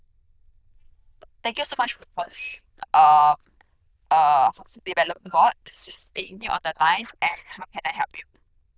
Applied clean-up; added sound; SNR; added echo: neural diffusion model UNIVERSE++.